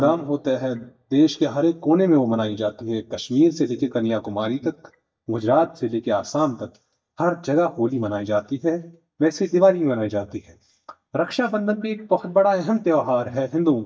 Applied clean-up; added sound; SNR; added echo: neural mask model DeepFilterNet 3.